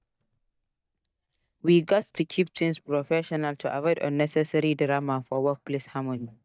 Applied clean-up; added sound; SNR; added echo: neural mask model DeepFilterNet 3.